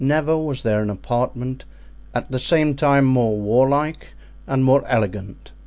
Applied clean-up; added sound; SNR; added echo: none; none; none; none.